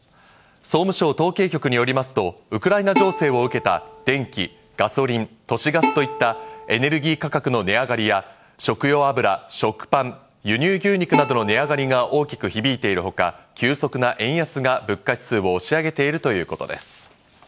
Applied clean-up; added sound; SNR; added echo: none; Bowed string instrument; 7 dB; none.